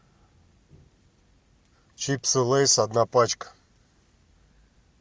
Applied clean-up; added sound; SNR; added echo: none; none; none; none.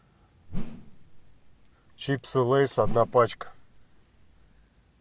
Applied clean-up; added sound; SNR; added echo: none; Whoosh, swoosh, swish; 7 dB; none.